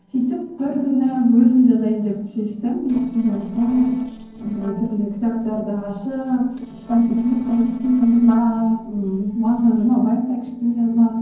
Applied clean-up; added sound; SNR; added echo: neural separator model SepFormer DNS4.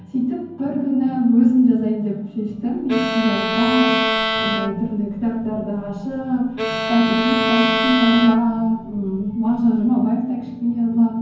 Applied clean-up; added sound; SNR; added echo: none; Bowed string instrument; 4 dB; reverberation time 0.9 s.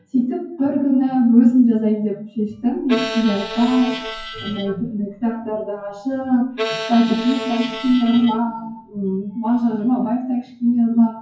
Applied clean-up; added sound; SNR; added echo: classical method WPE with log-MMSE.